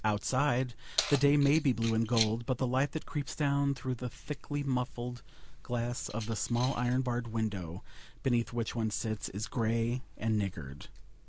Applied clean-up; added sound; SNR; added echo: none; Keys jangling; 11 dB; none.